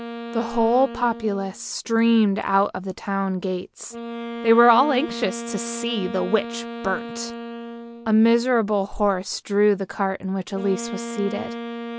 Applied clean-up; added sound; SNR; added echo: none; Wind instrument, woodwind instrument; 12 dB; none.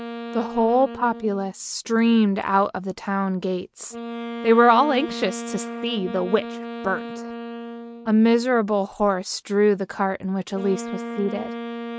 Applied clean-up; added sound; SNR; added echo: neural mask model RNNoise.